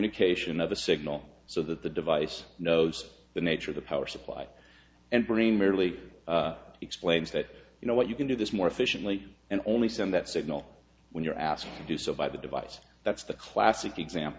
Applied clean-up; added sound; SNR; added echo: none; none; none; none.